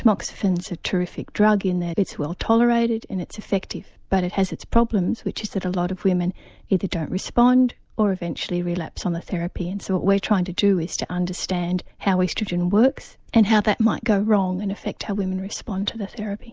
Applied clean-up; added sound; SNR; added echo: none; none; none; none.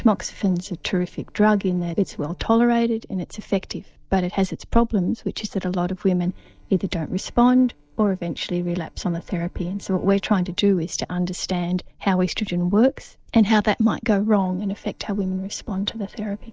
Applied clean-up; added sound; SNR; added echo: neural separator model SepFormer DNS4.